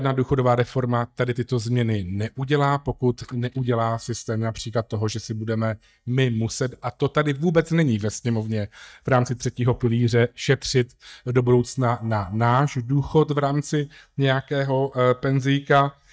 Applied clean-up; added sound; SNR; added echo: neural mask model DeepFilterNet 3.